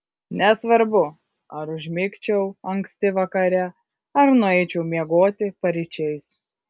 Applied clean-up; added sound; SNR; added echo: none; none; none; none.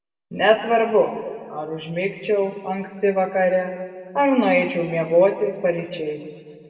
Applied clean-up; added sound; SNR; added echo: none; none; none; reverberation time 1.9 s.